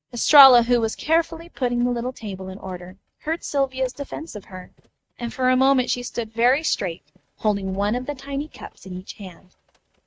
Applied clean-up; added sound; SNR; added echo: neural mask model RNNoise.